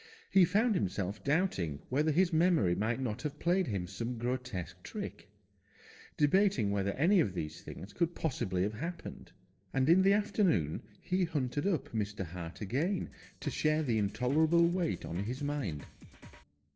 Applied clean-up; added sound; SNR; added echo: neural separator model SepFormer DNS4.